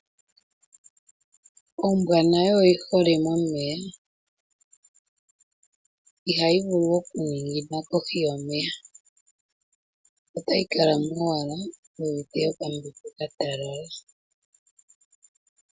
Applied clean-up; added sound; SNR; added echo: none; none; none; none.